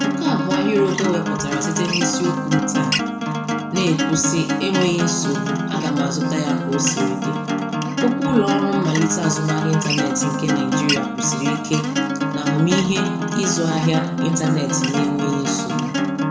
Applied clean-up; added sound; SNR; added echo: none; Acoustic guitar; -1 dB; reverberation time 0.7 s.